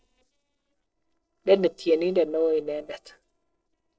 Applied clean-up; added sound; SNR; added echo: neural separator model SepFormer DNS4.